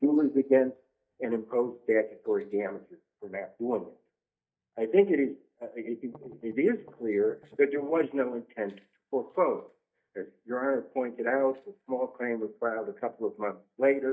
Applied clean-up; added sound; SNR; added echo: neural mask model DeepFilterNet 3.